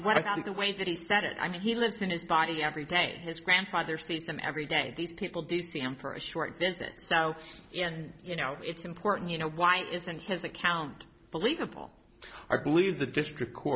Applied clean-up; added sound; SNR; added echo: none; none; none; none.